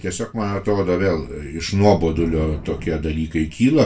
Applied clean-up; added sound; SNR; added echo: none; Thunder / Rain; 18 dB; reverberation time 0.2 s.